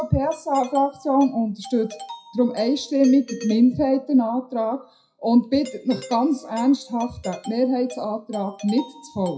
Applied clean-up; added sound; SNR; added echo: classical method WPE with log-MMSE.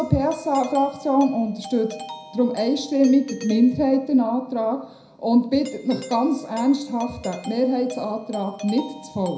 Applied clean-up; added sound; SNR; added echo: none; Doorbell; 17 dB; reverberation time 0.5 s.